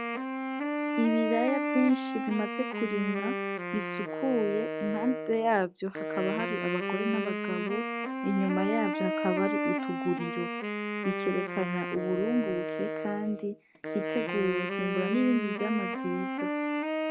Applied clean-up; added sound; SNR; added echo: none; Wind instrument, woodwind instrument; 1 dB; none.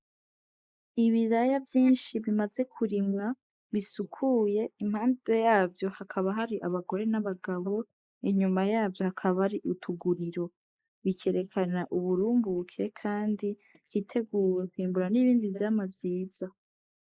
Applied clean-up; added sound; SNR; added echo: neural mask model Resemble Enhance denoiser.